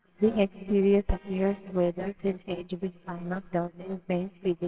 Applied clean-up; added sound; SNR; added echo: neural separator model SepFormer WHAMR!.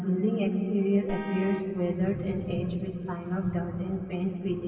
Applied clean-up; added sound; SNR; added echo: none; Vehicle horn, car horn, honking; 15 dB; reverberation time 2.6 s.